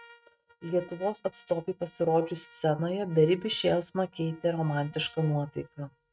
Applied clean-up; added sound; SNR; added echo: neural mask model RNNoise.